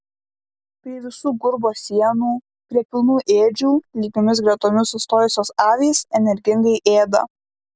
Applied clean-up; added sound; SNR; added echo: none; none; none; none.